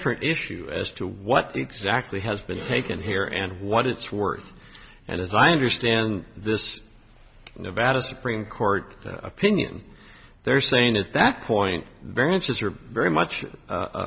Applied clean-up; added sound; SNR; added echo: none; none; none; none.